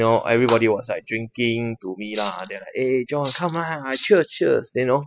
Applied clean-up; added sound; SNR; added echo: classical method spectral subtraction.